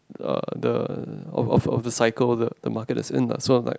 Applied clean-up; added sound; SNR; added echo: none; none; none; none.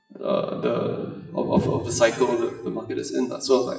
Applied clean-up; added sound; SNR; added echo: classical method WPE with log-MMSE.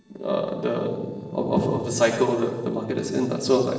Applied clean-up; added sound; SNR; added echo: neural separator model SepFormer DNS4.